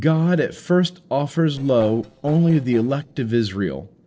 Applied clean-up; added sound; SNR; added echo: neural separator model SepFormer DNS4.